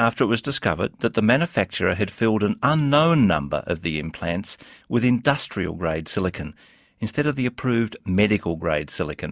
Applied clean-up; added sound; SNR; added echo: none; none; none; none.